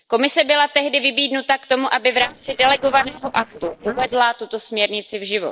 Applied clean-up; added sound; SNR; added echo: neural separator model SepFormer DNS4.